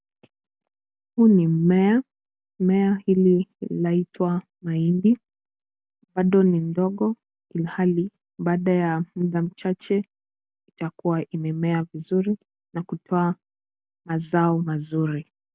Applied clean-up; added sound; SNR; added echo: none; none; none; none.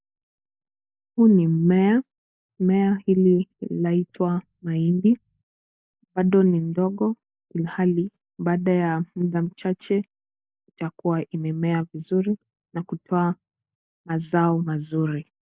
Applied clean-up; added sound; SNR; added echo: neural mask model Resemble Enhance denoiser.